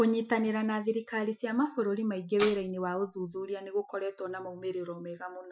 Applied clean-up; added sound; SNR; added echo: classical method Wiener filter.